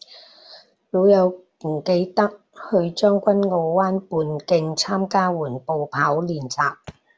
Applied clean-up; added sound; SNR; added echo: none; none; none; none.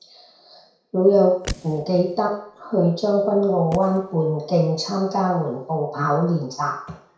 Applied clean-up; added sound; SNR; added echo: none; Fireworks; 18 dB; reverberation time 0.6 s.